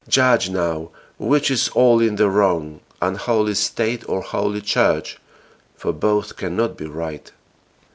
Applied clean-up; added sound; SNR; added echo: none; none; none; none.